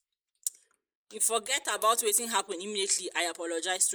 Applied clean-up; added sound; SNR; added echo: neural mask model Resemble Enhance denoiser.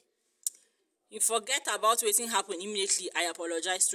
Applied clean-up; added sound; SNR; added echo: none; none; none; none.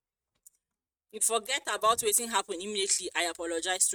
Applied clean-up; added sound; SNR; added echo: neural mask model RNNoise.